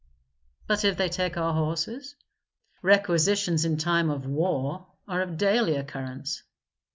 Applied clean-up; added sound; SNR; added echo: none; none; none; none.